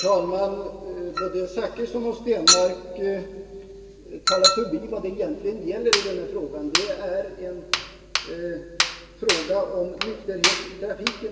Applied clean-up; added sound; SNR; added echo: none; Chink, clink; 1 dB; reverberation time 2.3 s.